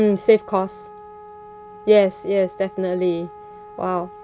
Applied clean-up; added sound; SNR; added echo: none; Wind instrument, woodwind instrument; 19 dB; none.